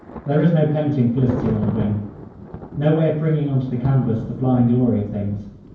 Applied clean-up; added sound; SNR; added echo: none; Thunder; 11 dB; reverberation time 0.9 s.